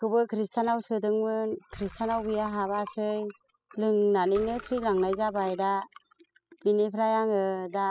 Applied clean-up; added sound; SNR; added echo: classical method spectral subtraction.